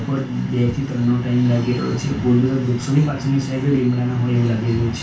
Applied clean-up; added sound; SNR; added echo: none; none; none; reverberation time 0.2 s.